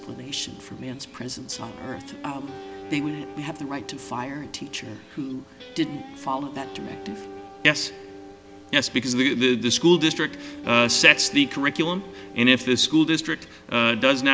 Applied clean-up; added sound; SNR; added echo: none; Guitar; 17 dB; none.